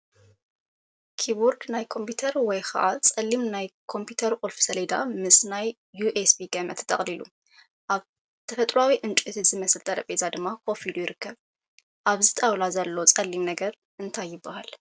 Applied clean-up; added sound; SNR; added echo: none; none; none; none.